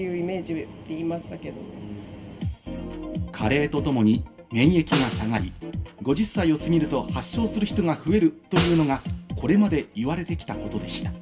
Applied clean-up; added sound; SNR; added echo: none; Snare drum; 7 dB; reverberation time 0.2 s.